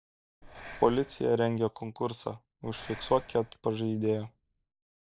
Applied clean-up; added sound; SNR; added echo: none; Breathing; 19 dB; none.